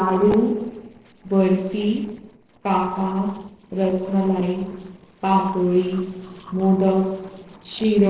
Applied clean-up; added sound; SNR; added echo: neural separator model SepFormer DNS4.